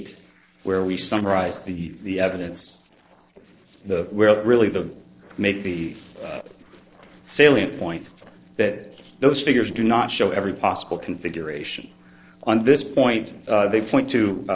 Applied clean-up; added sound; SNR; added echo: neural separator model SepFormer DNS4.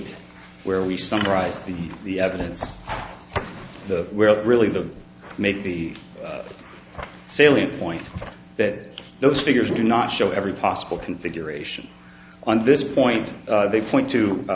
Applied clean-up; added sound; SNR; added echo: none; none; none; none.